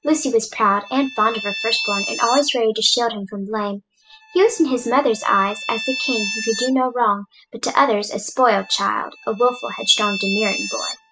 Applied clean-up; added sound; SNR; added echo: classical method spectral subtraction.